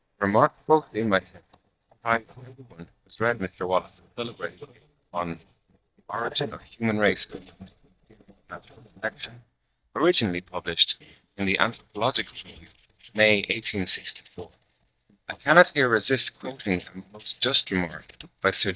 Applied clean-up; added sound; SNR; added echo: neural mask model DeepFilterNet 3.